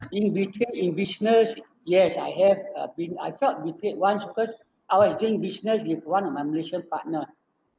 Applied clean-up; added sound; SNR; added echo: none; none; none; none.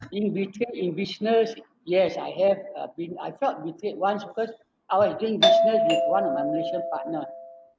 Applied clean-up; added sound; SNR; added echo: none; Doorbell; -4 dB; none.